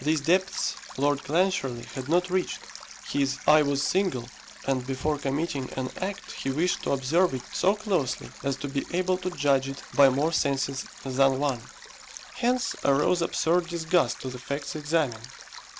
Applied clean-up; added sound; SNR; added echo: none; Stream; 18 dB; none.